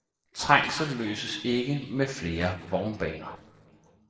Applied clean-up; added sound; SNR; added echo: neural separator model SepFormer DNS4.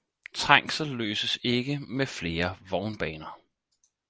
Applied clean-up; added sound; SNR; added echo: none; none; none; none.